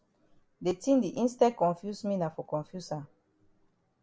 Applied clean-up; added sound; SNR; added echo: none; none; none; none.